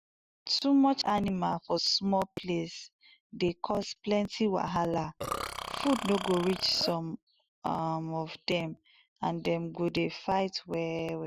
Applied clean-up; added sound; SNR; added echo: none; Burping, eructation; 7 dB; none.